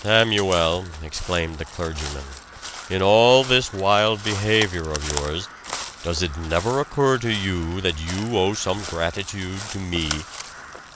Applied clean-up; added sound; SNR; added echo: none; Crow; 13 dB; none.